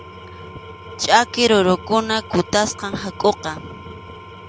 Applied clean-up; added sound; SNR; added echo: none; Engine / Tools; 16 dB; none.